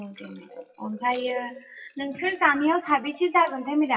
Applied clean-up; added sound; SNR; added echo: classical method WPE with log-MMSE.